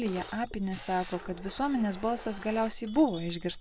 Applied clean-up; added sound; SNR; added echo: none; Camera + Chime; 16 dB; none.